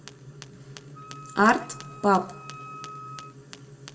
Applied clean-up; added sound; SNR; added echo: none; Wind instrument, woodwind instrument; 16 dB; reverberation time 0.5 s.